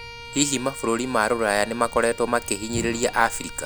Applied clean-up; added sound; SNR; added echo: none; Bowed string instrument + Thump, thud; 13 dB; none.